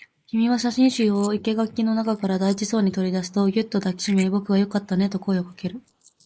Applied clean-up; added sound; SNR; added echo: neural mask model Resemble Enhance denoiser.